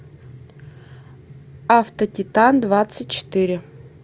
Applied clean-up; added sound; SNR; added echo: none; none; none; none.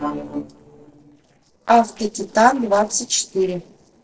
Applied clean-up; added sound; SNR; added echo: neural separator model SepFormer DNS4.